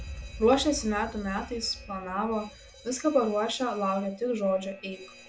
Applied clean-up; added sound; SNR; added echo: none; Alarm; 16 dB; none.